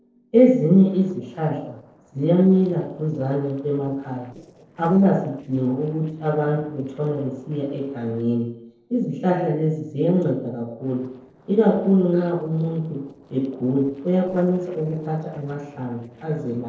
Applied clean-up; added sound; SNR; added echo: neural separator model SepFormer DNS4.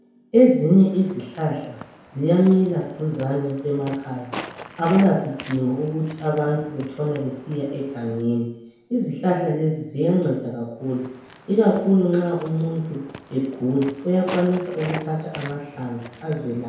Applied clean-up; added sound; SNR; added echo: none; Walk, footsteps; 18 dB; reverberation time 0.9 s.